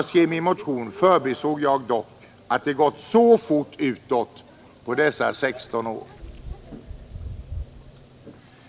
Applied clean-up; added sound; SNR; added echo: none; Microwave oven; 18 dB; none.